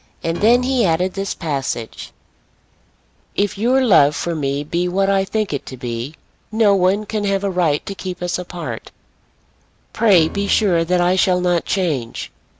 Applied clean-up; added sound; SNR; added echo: none; Piano; 15 dB; none.